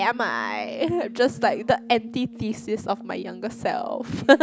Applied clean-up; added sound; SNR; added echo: none; Brass instrument; 16 dB; none.